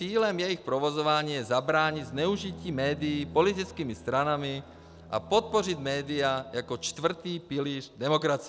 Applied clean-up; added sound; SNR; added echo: none; Bowed string instrument; 19 dB; none.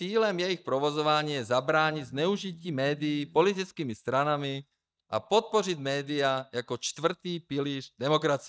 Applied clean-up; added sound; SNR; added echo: neural mask model DeepFilterNet 3.